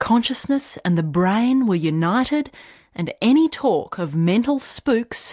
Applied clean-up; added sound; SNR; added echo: none; none; none; none.